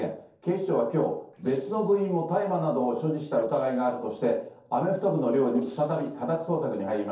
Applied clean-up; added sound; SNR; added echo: neural separator model SepFormer DNS4.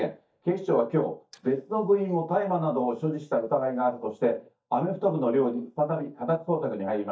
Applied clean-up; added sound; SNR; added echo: neural mask model DeepFilterNet 3.